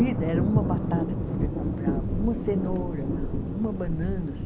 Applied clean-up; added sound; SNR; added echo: none; Thunder; -3 dB; none.